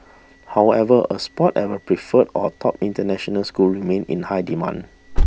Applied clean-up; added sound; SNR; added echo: none; Alarm; 8 dB; none.